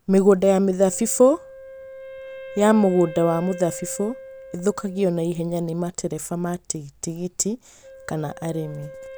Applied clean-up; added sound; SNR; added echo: none; Wind instrument, woodwind instrument; 18 dB; none.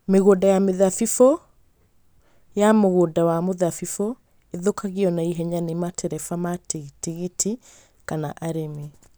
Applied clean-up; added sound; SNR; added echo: none; none; none; none.